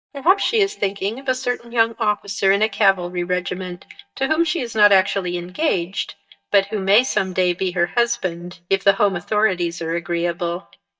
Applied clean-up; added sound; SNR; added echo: neural mask model DeepFilterNet 3.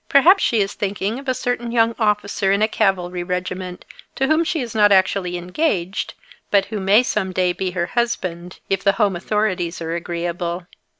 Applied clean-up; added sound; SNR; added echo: none; none; none; none.